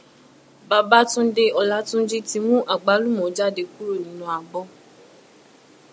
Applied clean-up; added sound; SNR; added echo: none; none; none; none.